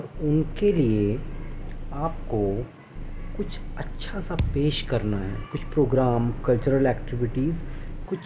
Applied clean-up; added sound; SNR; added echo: none; Thump, thud + Engine; 6 dB; none.